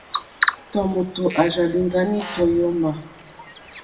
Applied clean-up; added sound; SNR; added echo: none; Bird vocalization, bird call, bird song; 5 dB; reverberation time 0.7 s.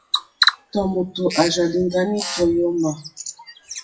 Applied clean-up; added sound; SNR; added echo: classical method WPE with log-MMSE.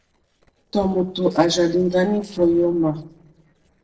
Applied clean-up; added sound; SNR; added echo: neural separator model SepFormer DNS4.